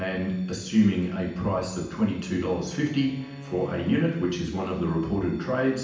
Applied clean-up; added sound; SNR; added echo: none; Bowed string instrument; 16 dB; reverberation time 0.9 s.